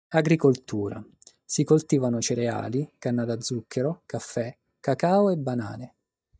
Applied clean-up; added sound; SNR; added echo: neural mask model DeepFilterNet 3.